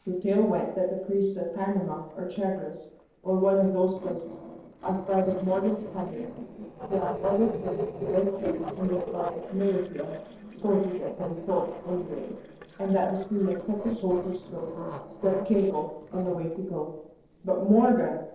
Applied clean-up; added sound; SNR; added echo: neural separator model SepFormer DNS4.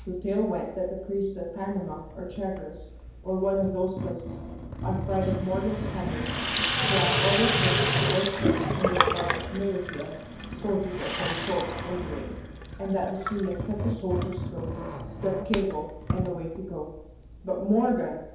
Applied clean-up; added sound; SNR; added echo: none; Sink (filling or washing) / Water tap, faucet; 1 dB; reverberation time 0.9 s.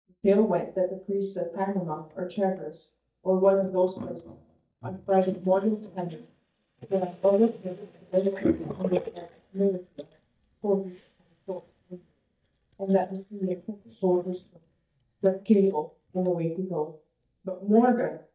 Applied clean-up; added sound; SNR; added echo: neural mask model DeepFilterNet 3.